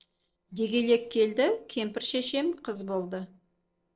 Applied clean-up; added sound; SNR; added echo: neural separator model SepFormer DNS4.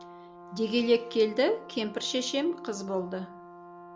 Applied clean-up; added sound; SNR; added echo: none; Brass instrument; 17 dB; none.